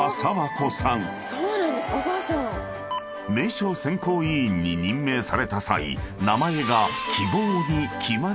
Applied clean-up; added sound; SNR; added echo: none; none; none; none.